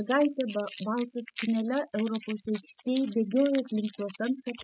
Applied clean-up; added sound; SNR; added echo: classical method spectral subtraction.